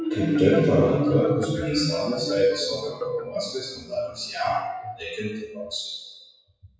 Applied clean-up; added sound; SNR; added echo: classical method WPE with log-MMSE.